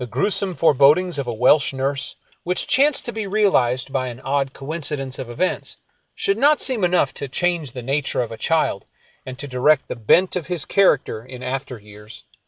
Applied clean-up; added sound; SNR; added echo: none; none; none; none.